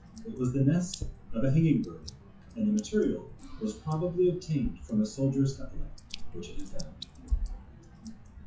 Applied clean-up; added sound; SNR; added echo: classical method WPE with log-MMSE.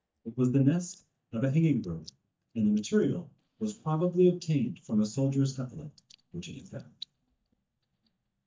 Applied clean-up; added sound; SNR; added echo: neural mask model DeepFilterNet 3.